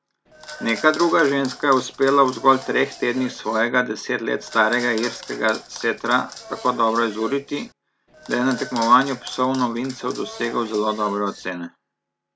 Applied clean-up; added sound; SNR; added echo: none; Applause / Clapping; 16 dB; none.